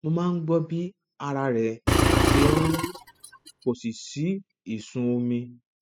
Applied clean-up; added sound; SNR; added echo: classical method spectral subtraction.